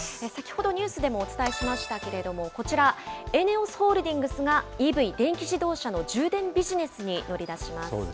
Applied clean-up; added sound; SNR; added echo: none; none; none; none.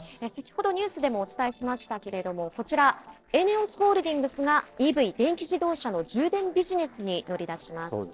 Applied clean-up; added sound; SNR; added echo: neural separator model SepFormer DNS4.